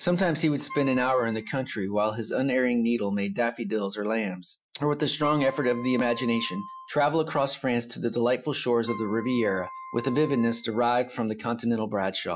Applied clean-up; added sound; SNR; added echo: classical method Wiener filter.